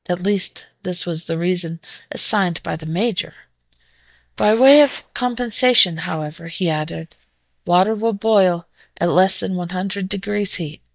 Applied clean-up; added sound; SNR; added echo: neural mask model DeepFilterNet 3.